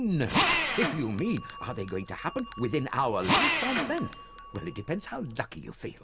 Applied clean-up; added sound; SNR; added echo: none; Drill + Bell; -3 dB; none.